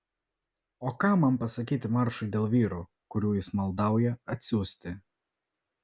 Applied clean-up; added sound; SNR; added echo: none; none; none; none.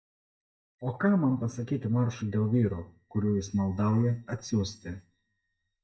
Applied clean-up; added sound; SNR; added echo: neural mask model DeepFilterNet 3.